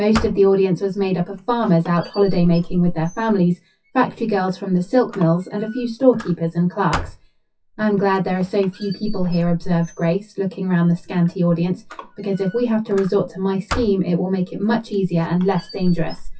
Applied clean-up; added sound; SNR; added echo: classical method WPE with log-MMSE.